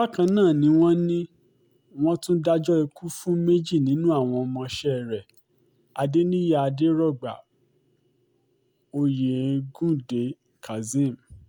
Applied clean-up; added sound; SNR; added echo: none; none; none; none.